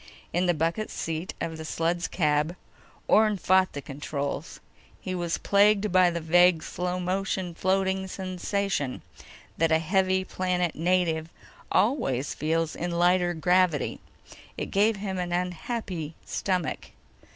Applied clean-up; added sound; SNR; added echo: none; none; none; none.